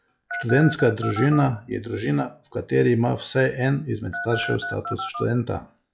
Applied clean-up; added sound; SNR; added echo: classical method log-MMSE.